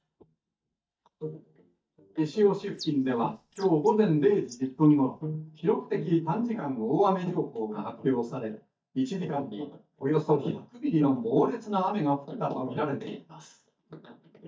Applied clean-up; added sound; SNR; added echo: neural mask model DeepFilterNet 3.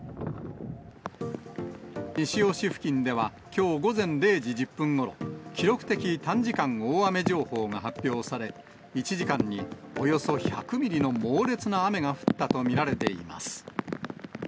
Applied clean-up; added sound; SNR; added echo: none; none; none; none.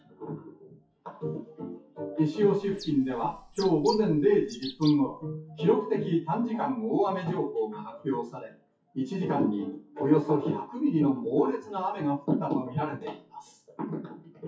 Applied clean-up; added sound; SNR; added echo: classical method WPE with log-MMSE.